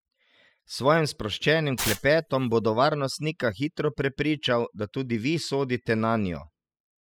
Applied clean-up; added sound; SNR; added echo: classical method spectral subtraction.